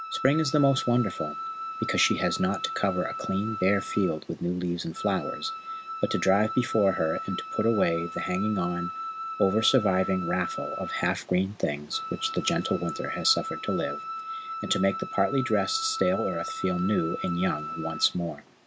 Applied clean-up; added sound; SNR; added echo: none; Wind instrument, woodwind instrument; 8 dB; none.